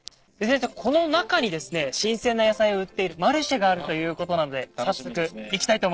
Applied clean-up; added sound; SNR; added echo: neural separator model SepFormer DNS4.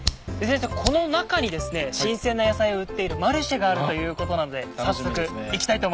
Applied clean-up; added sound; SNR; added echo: none; Fire; 13 dB; none.